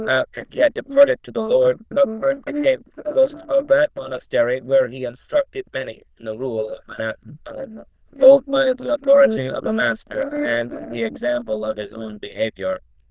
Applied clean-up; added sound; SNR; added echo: neural diffusion model UNIVERSE++.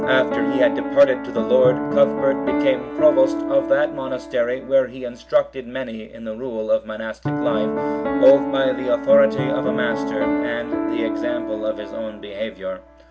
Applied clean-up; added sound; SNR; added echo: none; Piano; 4 dB; none.